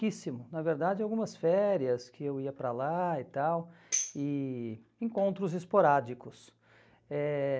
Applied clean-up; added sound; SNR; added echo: neural mask model DeepFilterNet 3.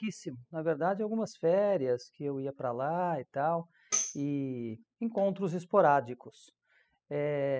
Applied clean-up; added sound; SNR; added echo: classical method spectral subtraction.